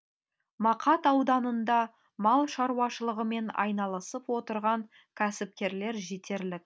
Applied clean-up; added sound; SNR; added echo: none; none; none; none.